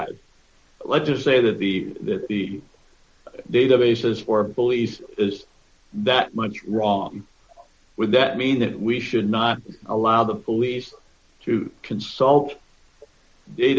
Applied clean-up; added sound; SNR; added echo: none; none; none; none.